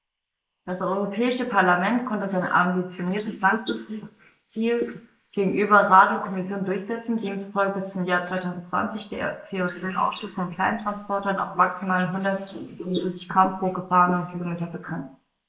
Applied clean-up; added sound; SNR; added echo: neural mask model Resemble Enhance denoiser.